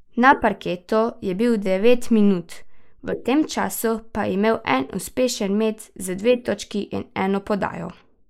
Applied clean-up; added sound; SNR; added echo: neural mask model Resemble Enhance denoiser.